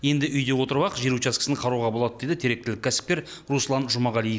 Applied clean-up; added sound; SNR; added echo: none; none; none; none.